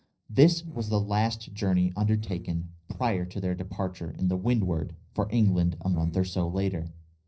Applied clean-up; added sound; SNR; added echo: neural separator model SepFormer DNS4.